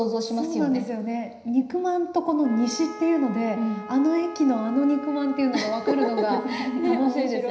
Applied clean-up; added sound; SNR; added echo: none; Wind instrument, woodwind instrument; 16 dB; reverberation time 0.9 s.